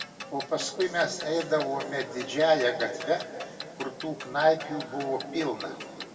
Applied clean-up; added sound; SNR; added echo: none; Clock; 13 dB; reverberation time 2.4 s.